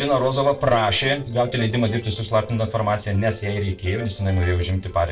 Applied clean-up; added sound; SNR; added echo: neural separator model SepFormer DNS4.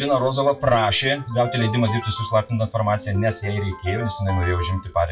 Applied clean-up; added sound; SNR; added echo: classical method WPE with log-MMSE.